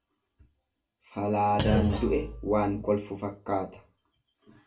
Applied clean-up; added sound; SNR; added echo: none; Thump, thud; 2 dB; reverberation time 0.2 s.